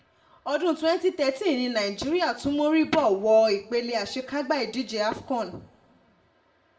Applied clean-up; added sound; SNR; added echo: none; none; none; reverberation time 0.5 s.